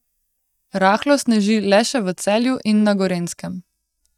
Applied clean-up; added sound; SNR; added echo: neural mask model DeepFilterNet 3.